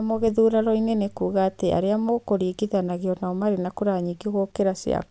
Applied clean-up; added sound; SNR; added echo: none; none; none; none.